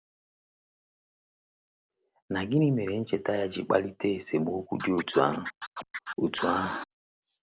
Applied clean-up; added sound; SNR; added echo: none; Scratching (performance technique); 9 dB; none.